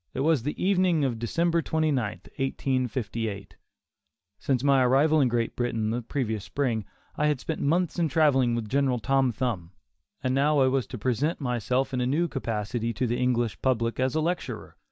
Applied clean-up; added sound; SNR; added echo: none; none; none; none.